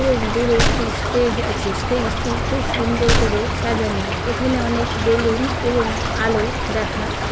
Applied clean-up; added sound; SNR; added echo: none; Stream / Trickle, dribble + Gunshot, gunfire; -1 dB; none.